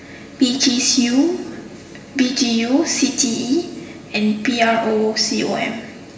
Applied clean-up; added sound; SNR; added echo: none; none; none; reverberation time 1.3 s.